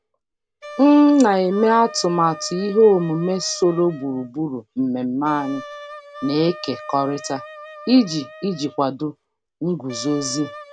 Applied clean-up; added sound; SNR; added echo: none; Wind instrument, woodwind instrument; 18 dB; none.